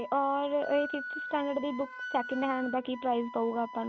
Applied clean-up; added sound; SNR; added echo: none; Wind instrument, woodwind instrument; 11 dB; none.